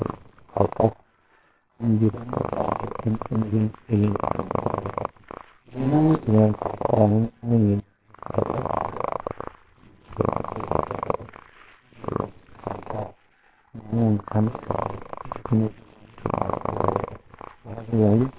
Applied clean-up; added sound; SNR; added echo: neural separator model SepFormer WHAMR!.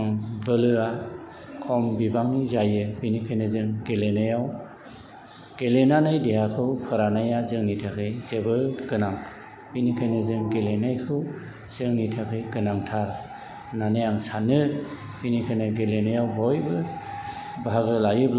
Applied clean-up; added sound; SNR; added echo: none; none; none; none.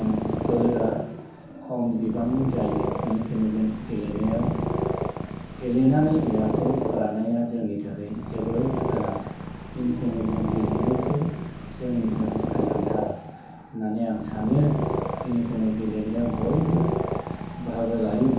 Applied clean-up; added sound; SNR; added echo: none; Purr; 3 dB; reverberation time 0.6 s.